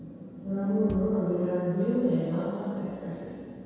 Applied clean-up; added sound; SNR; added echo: none; Bass drum; 15 dB; reverberation time 2.0 s.